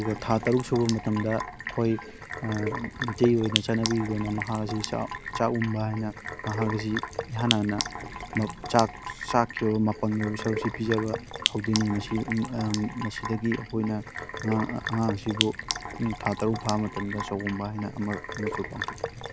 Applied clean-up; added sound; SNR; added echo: none; Sink (filling or washing); 7 dB; none.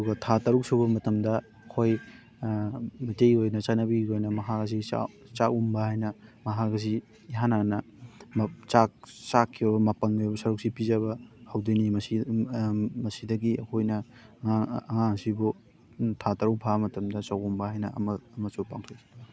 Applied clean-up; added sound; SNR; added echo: none; none; none; none.